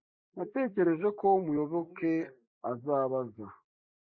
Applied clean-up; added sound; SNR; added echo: neural mask model Resemble Enhance denoiser.